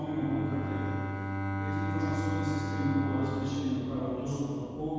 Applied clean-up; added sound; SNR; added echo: none; Bowed string instrument; 1 dB; reverberation time 2.1 s.